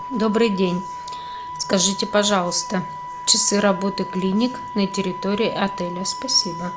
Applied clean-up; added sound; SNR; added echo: none; Wind instrument, woodwind instrument; 10 dB; none.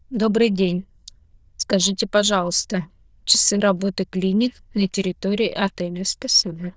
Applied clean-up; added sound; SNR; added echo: neural diffusion model UNIVERSE++.